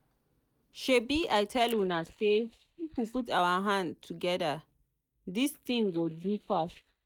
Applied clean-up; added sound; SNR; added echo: neural mask model DeepFilterNet 3.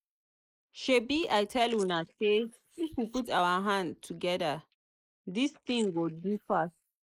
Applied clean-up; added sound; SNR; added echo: neural mask model Resemble Enhance denoiser.